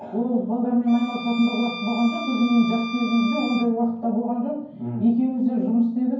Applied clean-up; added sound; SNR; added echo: none; Bowed string instrument; 12 dB; reverberation time 0.9 s.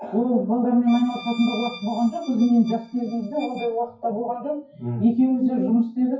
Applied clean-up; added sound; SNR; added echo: classical method WPE with log-MMSE.